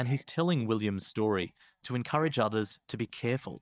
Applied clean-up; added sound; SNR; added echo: neural mask model DeepFilterNet 3.